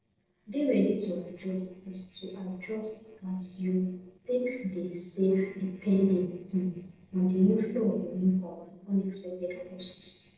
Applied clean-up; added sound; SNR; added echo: neural separator model SepFormer DNS4.